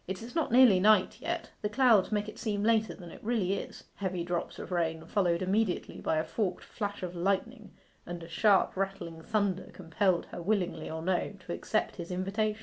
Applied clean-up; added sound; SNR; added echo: none; none; none; none.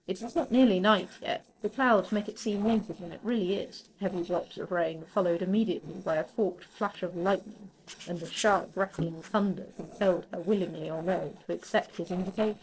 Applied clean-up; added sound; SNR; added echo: neural separator model SepFormer DNS4.